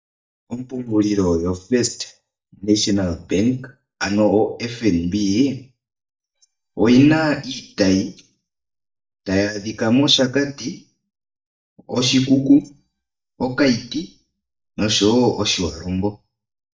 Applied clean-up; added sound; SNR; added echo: neural mask model DeepFilterNet 3.